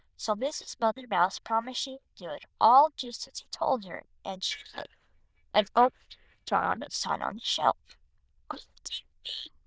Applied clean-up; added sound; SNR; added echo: neural diffusion model UNIVERSE++.